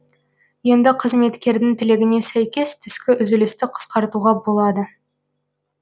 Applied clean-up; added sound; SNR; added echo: none; none; none; none.